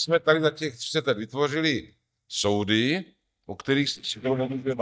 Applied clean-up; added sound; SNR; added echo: neural mask model DeepFilterNet 3.